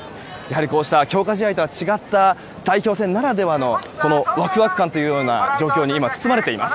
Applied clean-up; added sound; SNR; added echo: none; none; none; none.